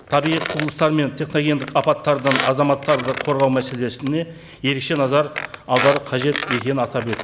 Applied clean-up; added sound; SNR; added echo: none; Squeak; 9 dB; none.